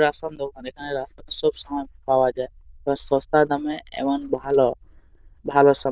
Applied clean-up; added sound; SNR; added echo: neural diffusion model UNIVERSE++.